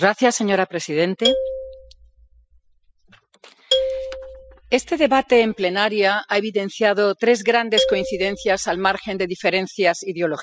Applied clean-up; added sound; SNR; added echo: classical method spectral subtraction.